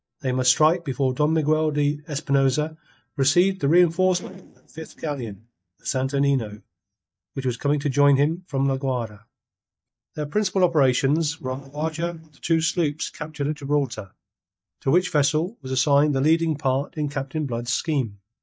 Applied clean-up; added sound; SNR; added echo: neural mask model DeepFilterNet 3.